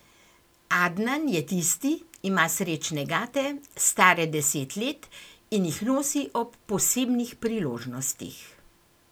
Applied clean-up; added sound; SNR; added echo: none; none; none; none.